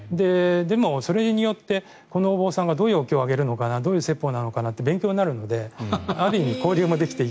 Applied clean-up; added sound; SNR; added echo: none; none; none; none.